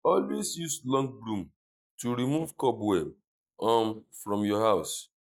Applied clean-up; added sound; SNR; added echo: neural mask model DeepFilterNet 3.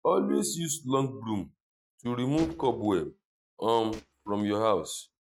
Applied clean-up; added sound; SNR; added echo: neural mask model RNNoise.